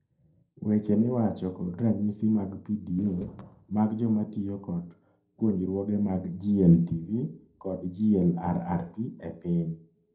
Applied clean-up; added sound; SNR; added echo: neural separator model SepFormer DNS4.